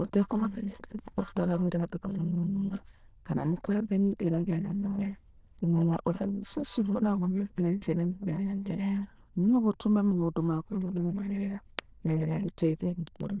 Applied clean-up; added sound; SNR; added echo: neural diffusion model UNIVERSE++.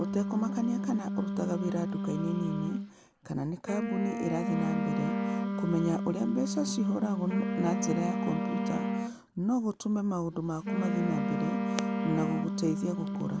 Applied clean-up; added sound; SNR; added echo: none; Wind instrument, woodwind instrument + Wind instrument, woodwind instrument; 0 dB; none.